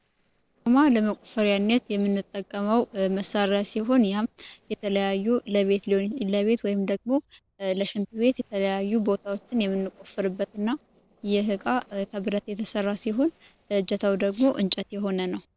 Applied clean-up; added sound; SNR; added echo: neural separator model SepFormer DNS4.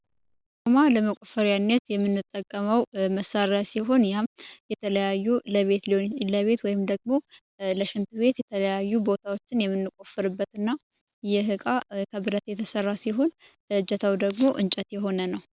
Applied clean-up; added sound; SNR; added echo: none; none; none; none.